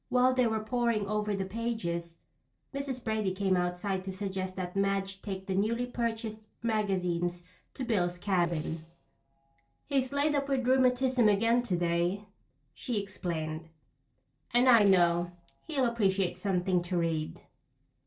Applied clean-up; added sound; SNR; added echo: neural separator model SepFormer DNS4.